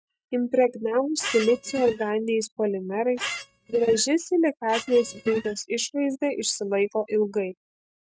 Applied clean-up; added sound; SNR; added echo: neural mask model RNNoise.